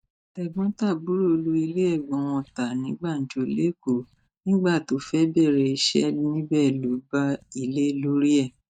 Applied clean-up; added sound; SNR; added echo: neural mask model DeepFilterNet 3.